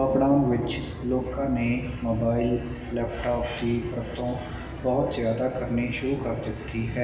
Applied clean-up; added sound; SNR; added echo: none; Aircraft; 11 dB; reverberation time 1.4 s.